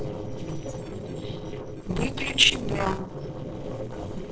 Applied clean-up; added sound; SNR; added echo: neural separator model SepFormer DNS4.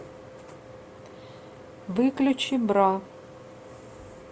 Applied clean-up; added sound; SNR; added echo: none; none; none; none.